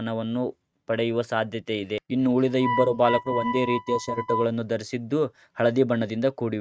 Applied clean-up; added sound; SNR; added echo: neural mask model RNNoise.